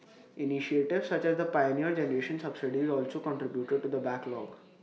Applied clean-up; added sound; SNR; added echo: none; none; none; none.